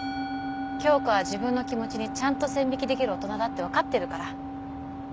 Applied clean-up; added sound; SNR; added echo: none; Musical instrument; 6 dB; none.